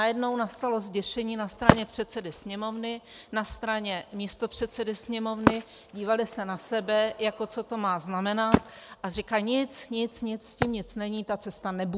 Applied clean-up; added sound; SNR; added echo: none; Wood; 4 dB; none.